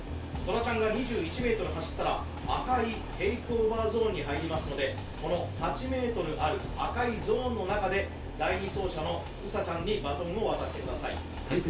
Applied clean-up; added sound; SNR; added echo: none; Train; 13 dB; reverberation time 0.3 s.